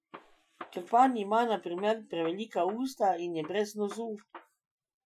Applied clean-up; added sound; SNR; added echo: classical method Wiener filter.